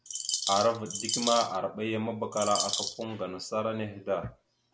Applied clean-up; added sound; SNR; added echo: none; Bird vocalization, bird call, bird song; 2 dB; none.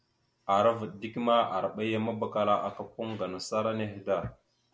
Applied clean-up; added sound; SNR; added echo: none; none; none; none.